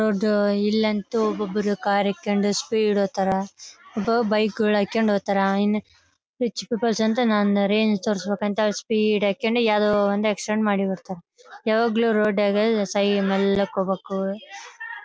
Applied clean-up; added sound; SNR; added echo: none; none; none; none.